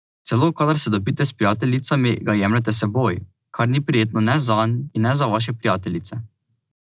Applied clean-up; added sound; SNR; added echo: none; none; none; none.